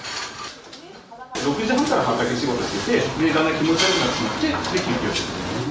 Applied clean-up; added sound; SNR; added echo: none; none; none; none.